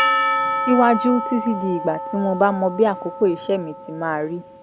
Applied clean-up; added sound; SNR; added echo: none; Percussion; 4 dB; none.